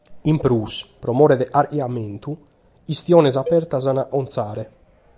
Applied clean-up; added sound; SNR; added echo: none; Cowbell; 16 dB; none.